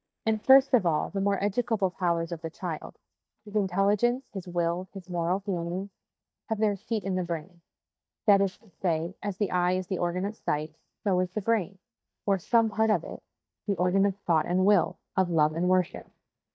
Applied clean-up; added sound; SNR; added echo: neural mask model DeepFilterNet 3.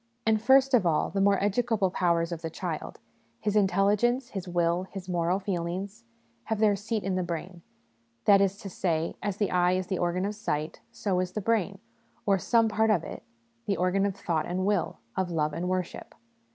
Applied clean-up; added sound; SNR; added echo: none; none; none; none.